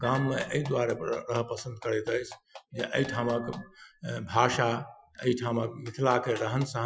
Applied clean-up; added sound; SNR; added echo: classical method Wiener filter.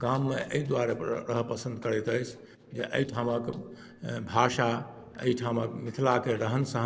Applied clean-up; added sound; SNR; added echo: neural separator model SepFormer DNS4.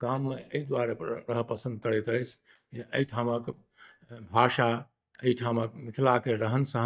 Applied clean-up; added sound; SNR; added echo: neural mask model DeepFilterNet 3.